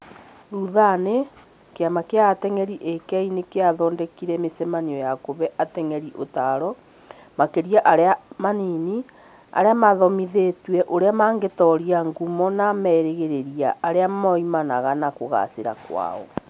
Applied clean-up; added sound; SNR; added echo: none; none; none; none.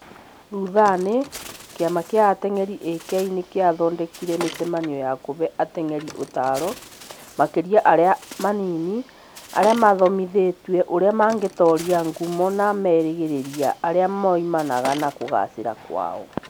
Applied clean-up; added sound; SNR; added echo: none; Bird; 19 dB; none.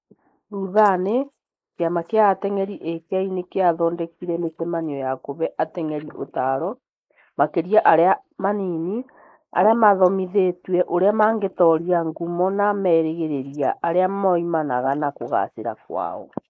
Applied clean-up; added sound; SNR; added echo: neural mask model Resemble Enhance denoiser.